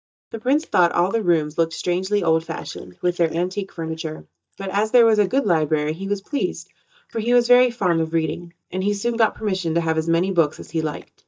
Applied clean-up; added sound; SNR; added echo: neural mask model DeepFilterNet 3.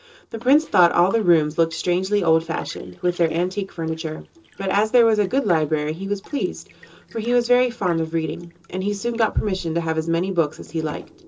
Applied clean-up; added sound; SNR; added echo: neural separator model SepFormer DNS4.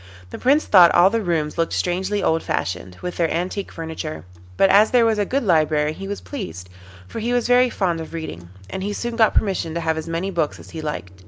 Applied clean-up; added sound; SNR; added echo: none; none; none; none.